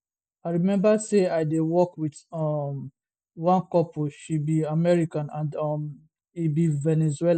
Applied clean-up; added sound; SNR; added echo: none; none; none; none.